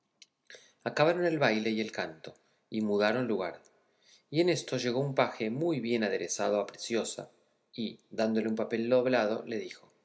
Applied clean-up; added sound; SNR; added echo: none; none; none; none.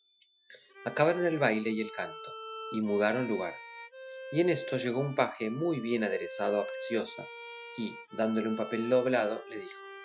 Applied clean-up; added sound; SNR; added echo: classical method Wiener filter.